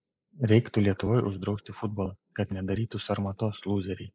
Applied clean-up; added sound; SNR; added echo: neural mask model Resemble Enhance denoiser.